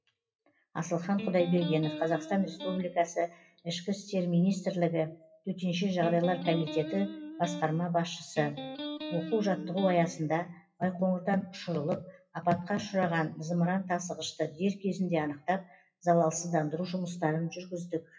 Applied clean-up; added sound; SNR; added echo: classical method WPE with log-MMSE.